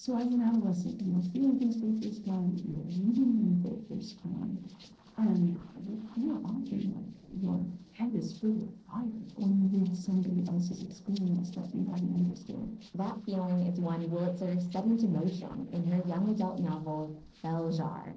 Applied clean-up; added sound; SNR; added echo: neural separator model SepFormer DNS4.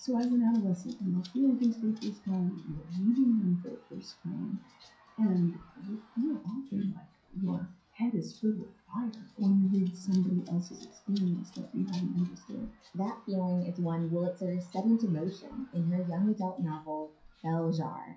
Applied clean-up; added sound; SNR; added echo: classical method WPE with log-MMSE.